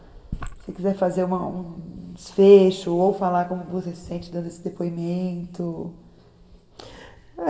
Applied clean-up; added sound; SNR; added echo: none; none; none; reverberation time 2.5 s.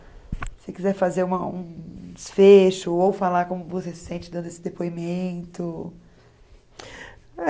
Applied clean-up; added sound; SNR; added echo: none; none; none; none.